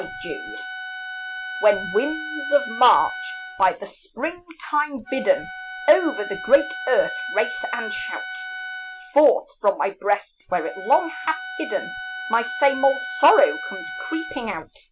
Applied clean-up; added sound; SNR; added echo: none; Wind instrument, woodwind instrument; 10 dB; none.